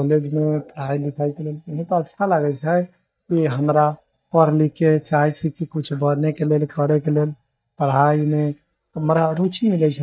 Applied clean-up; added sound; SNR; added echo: neural mask model DeepFilterNet 3.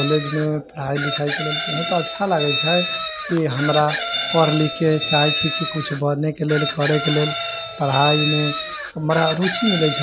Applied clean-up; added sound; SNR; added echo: none; Chicken, rooster; 4 dB; none.